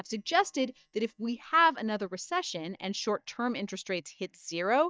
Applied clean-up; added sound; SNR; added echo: neural mask model DeepFilterNet 3.